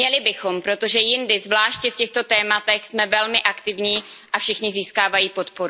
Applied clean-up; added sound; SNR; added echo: none; none; none; none.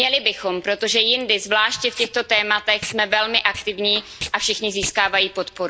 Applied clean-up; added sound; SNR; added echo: none; Packing tape, duct tape; 17 dB; none.